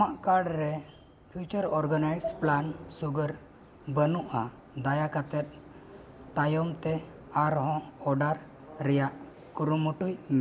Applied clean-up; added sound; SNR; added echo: none; none; none; none.